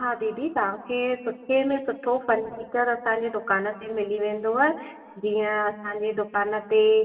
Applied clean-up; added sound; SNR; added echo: none; none; none; reverberation time 1.8 s.